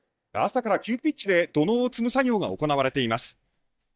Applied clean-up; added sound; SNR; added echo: neural mask model DeepFilterNet 3.